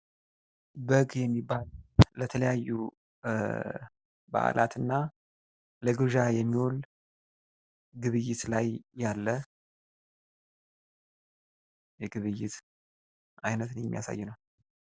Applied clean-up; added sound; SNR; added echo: none; none; none; none.